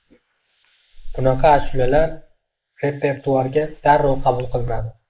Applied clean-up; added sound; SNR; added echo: neural mask model Resemble Enhance denoiser.